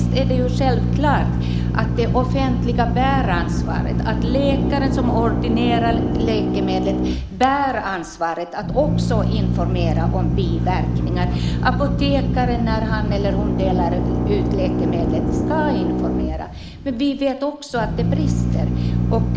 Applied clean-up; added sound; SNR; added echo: none; Drill; -4 dB; none.